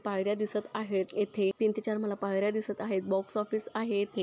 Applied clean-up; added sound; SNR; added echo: none; none; none; none.